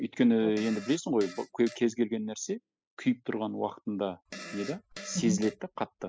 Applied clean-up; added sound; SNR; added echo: classical method spectral subtraction.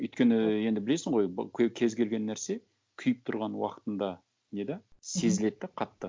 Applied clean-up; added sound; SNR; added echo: none; none; none; none.